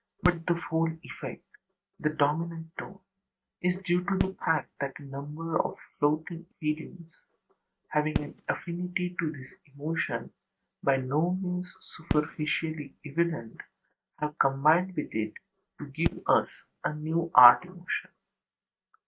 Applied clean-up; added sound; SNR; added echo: neural mask model RNNoise.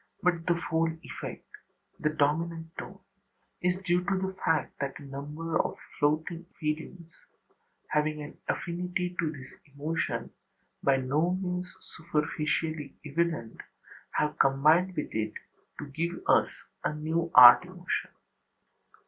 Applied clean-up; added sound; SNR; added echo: none; none; none; none.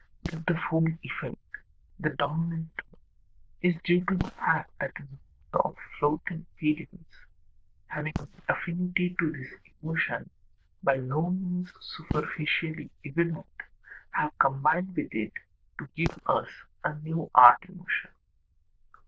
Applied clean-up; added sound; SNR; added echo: neural diffusion model UNIVERSE++.